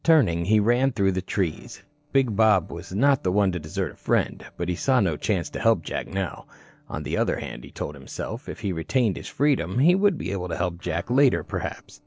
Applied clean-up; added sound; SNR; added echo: neural separator model SepFormer DNS4.